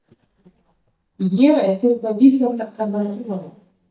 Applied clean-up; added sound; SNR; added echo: neural mask model DeepFilterNet 3.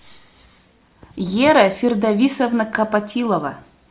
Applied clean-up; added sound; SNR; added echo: none; none; none; none.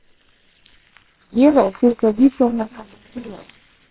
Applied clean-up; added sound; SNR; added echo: neural separator model SepFormer WHAMR!.